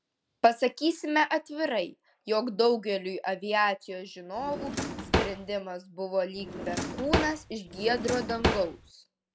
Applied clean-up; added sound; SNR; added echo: none; Drawer open or close; 2 dB; none.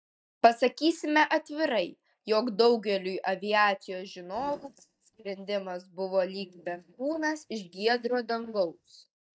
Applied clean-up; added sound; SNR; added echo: neural mask model DeepFilterNet 3.